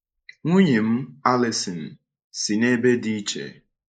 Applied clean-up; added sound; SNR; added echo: neural mask model Resemble Enhance denoiser.